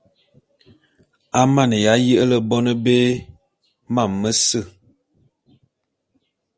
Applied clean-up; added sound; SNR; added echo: none; none; none; none.